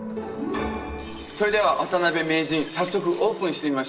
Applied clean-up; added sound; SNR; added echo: none; Liquid; 20 dB; reverberation time 2.0 s.